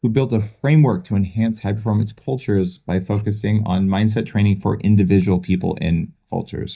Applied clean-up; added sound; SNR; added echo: neural mask model DeepFilterNet 3.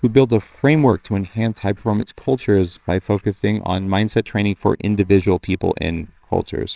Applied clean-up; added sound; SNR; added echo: neural separator model SepFormer WHAMR!.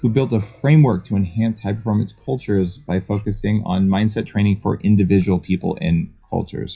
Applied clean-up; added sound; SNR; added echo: classical method WPE with log-MMSE.